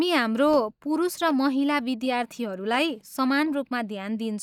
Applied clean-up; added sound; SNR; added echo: neural mask model DeepFilterNet 3.